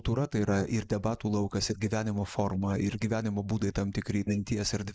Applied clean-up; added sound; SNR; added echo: neural mask model Resemble Enhance denoiser.